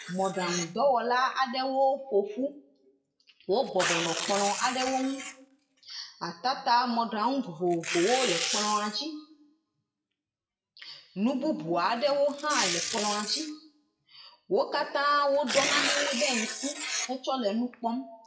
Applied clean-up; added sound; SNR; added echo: classical method WPE with log-MMSE.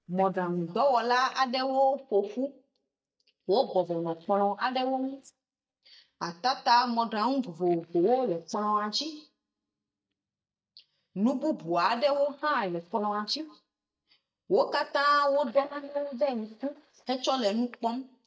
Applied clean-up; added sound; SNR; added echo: neural mask model DeepFilterNet 3.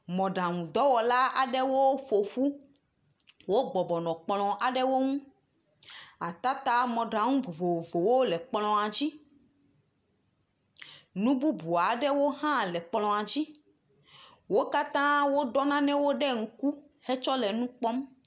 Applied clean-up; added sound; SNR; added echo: none; none; none; none.